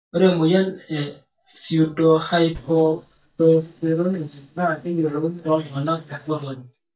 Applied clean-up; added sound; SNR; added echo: neural mask model DeepFilterNet 3.